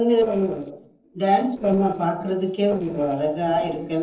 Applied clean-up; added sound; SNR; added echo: neural separator model SepFormer DNS4.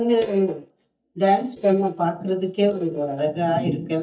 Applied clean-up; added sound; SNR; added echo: neural mask model DeepFilterNet 3.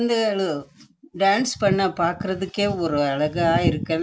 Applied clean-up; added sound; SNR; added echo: none; none; none; none.